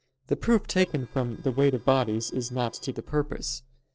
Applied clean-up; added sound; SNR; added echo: neural separator model SepFormer DNS4.